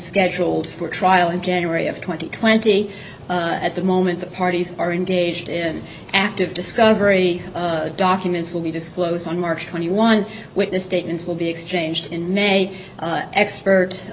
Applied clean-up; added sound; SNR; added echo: none; none; none; none.